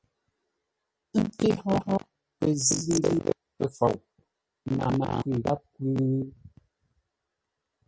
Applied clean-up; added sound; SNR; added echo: none; none; none; none.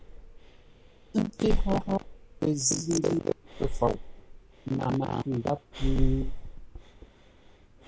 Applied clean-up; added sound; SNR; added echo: none; Breathing; 2 dB; none.